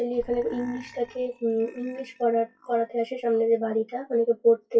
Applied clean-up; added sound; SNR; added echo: classical method WPE with log-MMSE.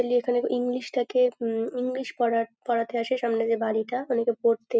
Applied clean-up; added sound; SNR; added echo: none; none; none; none.